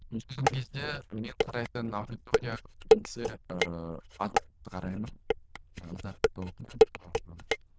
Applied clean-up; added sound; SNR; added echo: neural diffusion model UNIVERSE++.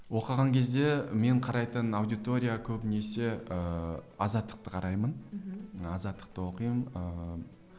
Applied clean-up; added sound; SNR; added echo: none; none; none; none.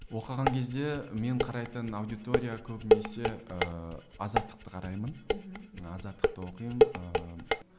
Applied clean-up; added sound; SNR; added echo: none; Dishes, pots, and pans; -4 dB; none.